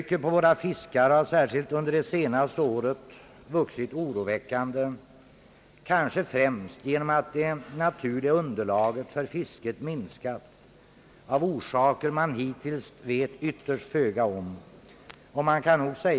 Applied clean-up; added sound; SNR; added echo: none; none; none; none.